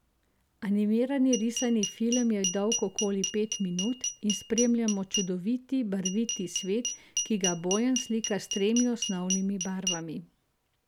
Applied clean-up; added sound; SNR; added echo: none; Glass; 6 dB; none.